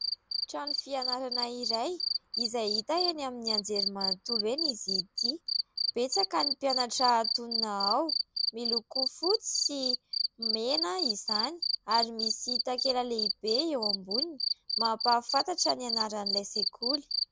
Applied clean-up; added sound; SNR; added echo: none; Cricket; 0 dB; none.